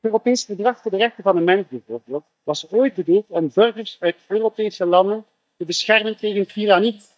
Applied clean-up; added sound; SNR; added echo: neural mask model DeepFilterNet 3.